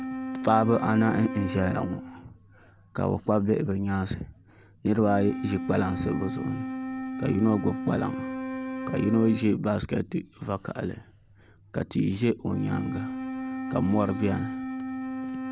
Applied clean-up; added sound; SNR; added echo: none; Wind instrument, woodwind instrument; 8 dB; none.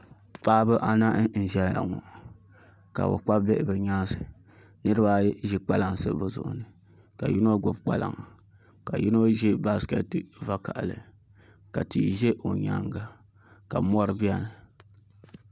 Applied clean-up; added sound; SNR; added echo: none; none; none; none.